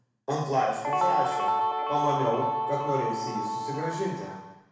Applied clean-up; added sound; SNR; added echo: none; Guitar; -2 dB; reverberation time 1.0 s.